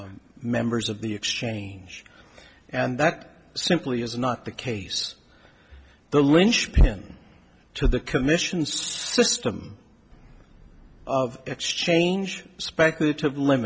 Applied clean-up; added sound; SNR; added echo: none; none; none; none.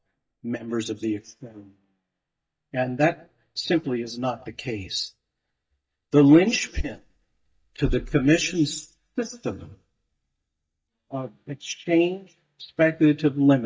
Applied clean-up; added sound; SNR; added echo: neural mask model DeepFilterNet 3.